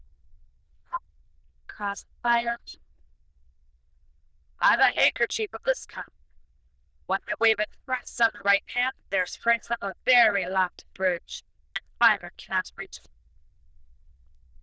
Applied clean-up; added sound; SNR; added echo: neural diffusion model UNIVERSE++.